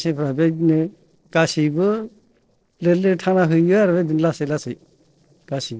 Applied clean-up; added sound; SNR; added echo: neural separator model SepFormer DNS4.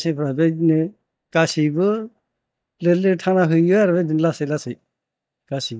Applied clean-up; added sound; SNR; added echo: neural mask model DeepFilterNet 3.